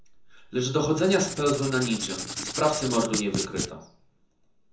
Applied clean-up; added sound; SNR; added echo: none; Writing; 6 dB; reverberation time 0.5 s.